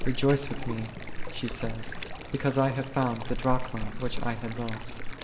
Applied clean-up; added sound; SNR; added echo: none; Stream; 2 dB; reverberation time 1.3 s.